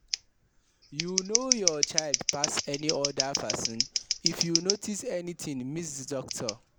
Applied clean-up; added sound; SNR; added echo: none; Scissors; -2 dB; none.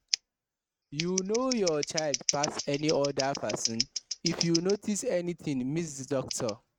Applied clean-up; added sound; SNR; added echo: neural mask model RNNoise.